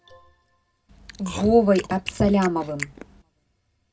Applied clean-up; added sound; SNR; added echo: none; Chewing, mastication; 12 dB; reverberation time 0.2 s.